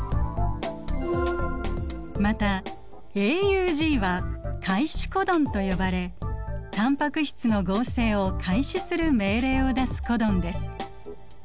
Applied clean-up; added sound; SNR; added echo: none; none; none; none.